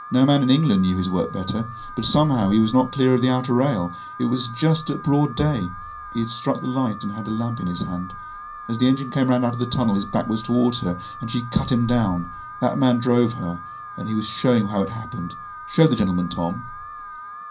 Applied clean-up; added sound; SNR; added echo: none; Alarm; 14 dB; reverberation time 0.3 s.